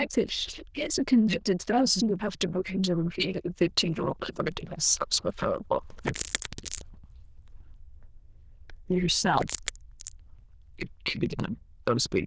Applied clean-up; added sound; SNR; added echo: neural diffusion model UNIVERSE++.